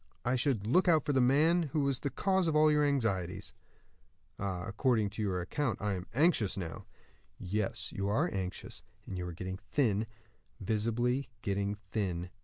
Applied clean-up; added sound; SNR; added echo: none; none; none; none.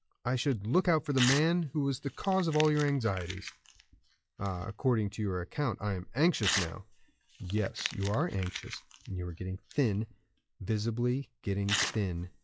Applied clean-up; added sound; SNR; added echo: classical method log-MMSE.